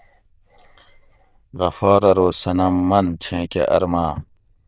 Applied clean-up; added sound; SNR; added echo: neural diffusion model UNIVERSE++.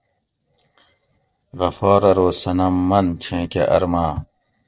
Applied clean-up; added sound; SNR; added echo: neural separator model SepFormer DNS4.